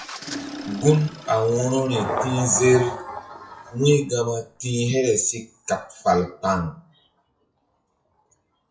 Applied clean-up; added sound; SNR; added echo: classical method WPE with log-MMSE.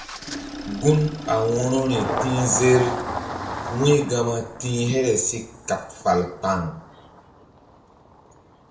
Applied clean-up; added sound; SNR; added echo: none; Engine starting; 9 dB; reverberation time 0.5 s.